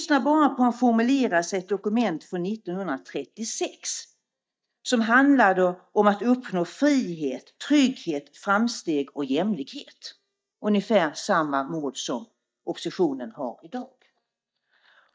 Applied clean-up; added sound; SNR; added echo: neural mask model DeepFilterNet 3.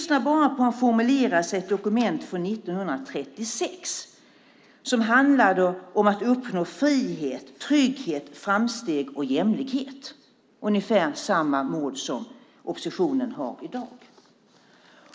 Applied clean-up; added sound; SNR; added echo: none; none; none; none.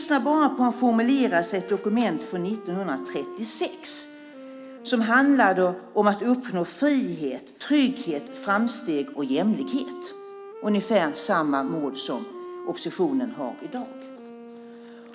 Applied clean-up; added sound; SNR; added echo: none; Wind instrument, woodwind instrument; 16 dB; none.